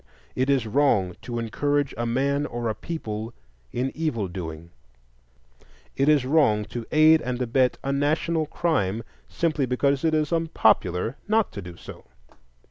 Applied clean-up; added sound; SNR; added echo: none; none; none; none.